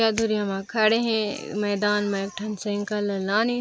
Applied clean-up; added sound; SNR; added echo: none; none; none; none.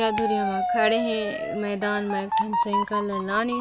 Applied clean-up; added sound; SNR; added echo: none; Motor vehicle (road) / Siren; 1 dB; none.